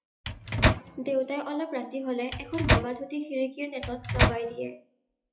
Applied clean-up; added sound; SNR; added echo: classical method WPE with log-MMSE.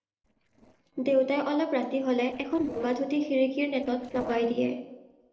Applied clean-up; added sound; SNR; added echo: neural separator model SepFormer DNS4.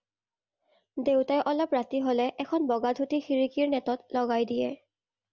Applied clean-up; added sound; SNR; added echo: none; none; none; none.